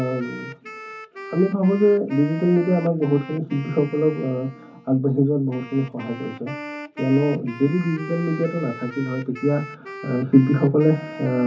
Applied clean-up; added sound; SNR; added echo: none; Wind instrument, woodwind instrument; 15 dB; reverberation time 0.3 s.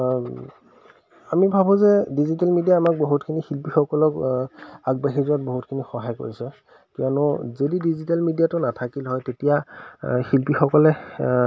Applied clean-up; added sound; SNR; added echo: none; none; none; none.